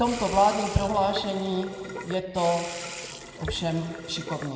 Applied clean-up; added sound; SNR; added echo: none; Sink (filling or washing) / Water tap, faucet; 12 dB; reverberation time 1.8 s.